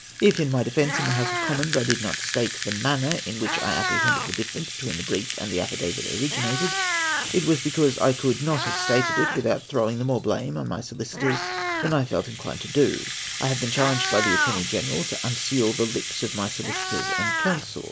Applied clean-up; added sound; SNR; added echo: none; Rattle (instrument) + Meow; 3 dB; none.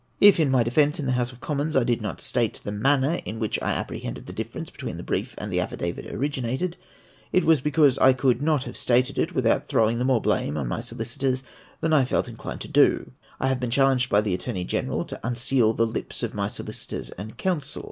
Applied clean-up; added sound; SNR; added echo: none; none; none; none.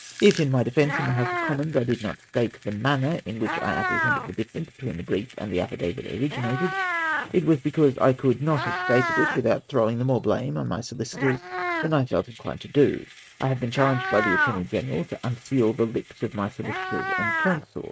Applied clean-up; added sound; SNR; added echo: neural mask model RNNoise.